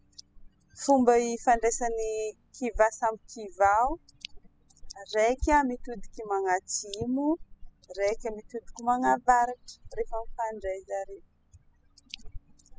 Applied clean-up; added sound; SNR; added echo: classical method spectral subtraction.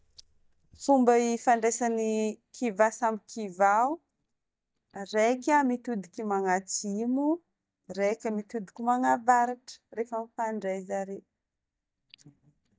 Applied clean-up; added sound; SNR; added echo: neural mask model DeepFilterNet 3.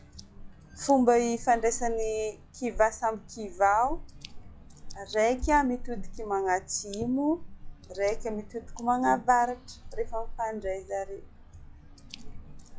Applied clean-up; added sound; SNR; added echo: classical method log-MMSE.